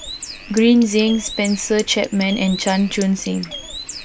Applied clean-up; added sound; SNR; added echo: none; Bird; 14 dB; none.